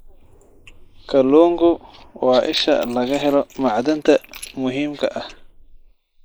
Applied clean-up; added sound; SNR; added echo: neural mask model Resemble Enhance denoiser.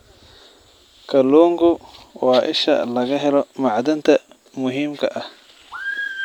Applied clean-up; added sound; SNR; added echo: none; none; none; none.